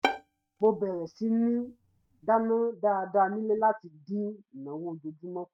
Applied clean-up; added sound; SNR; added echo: neural mask model RNNoise.